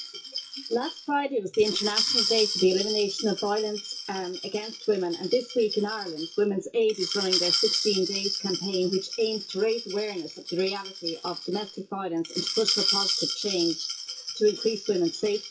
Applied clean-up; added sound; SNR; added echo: classical method WPE with log-MMSE.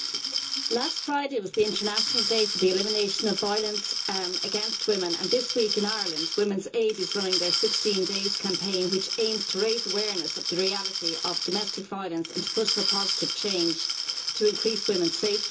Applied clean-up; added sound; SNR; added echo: none; Glass; 1 dB; reverberation time 0.2 s.